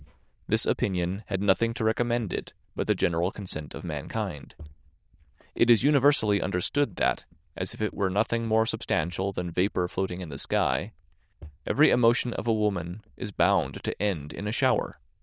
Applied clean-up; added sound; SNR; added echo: neural diffusion model UNIVERSE++.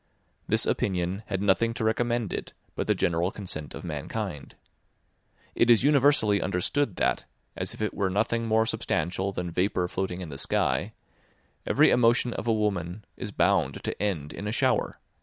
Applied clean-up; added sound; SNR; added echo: none; none; none; none.